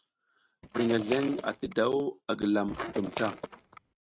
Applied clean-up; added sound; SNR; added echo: neural mask model RNNoise.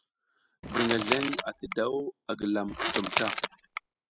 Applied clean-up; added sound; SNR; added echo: classical method spectral subtraction.